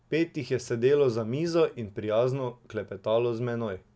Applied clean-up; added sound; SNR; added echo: none; none; none; none.